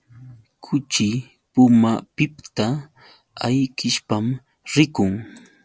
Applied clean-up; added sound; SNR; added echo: none; none; none; none.